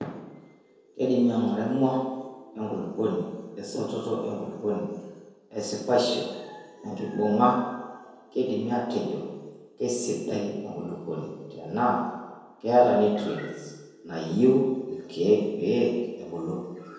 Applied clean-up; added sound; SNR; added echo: none; none; none; reverberation time 1.2 s.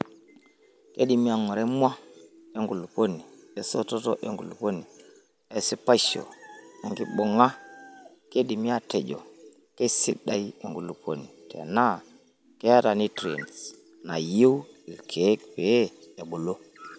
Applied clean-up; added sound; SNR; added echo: none; none; none; none.